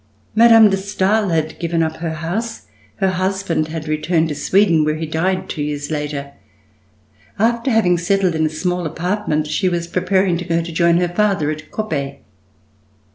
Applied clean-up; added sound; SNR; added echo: none; none; none; none.